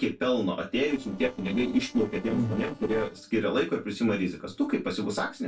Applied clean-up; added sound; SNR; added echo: neural separator model SepFormer DNS4.